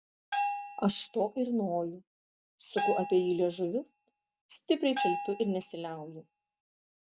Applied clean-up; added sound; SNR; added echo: none; Bell; 6 dB; none.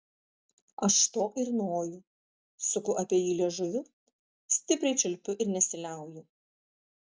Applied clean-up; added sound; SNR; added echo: none; none; none; none.